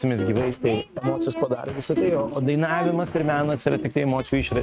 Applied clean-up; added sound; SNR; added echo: neural mask model RNNoise.